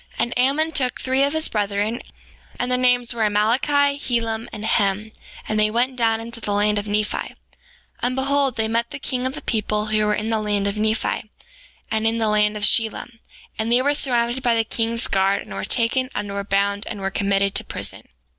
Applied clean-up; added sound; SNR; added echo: none; none; none; none.